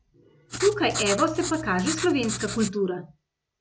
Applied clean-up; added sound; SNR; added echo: none; Writing; 6 dB; none.